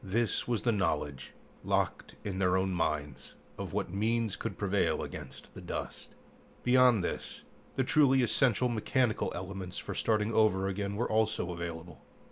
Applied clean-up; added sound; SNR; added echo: none; none; none; none.